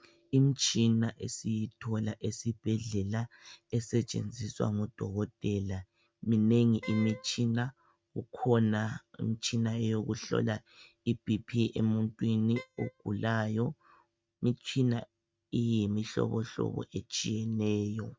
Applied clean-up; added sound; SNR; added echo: neural mask model RNNoise.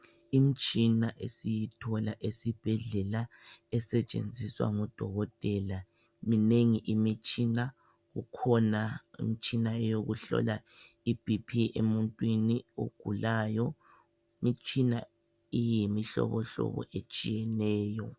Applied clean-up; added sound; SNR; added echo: none; none; none; none.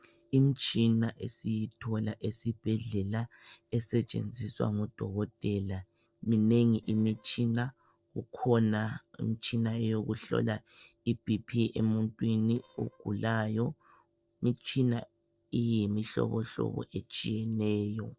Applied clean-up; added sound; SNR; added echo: neural separator model SepFormer DNS4.